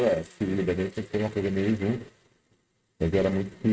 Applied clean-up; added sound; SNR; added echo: neural mask model RNNoise.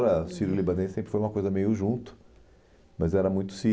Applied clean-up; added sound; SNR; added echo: none; none; none; none.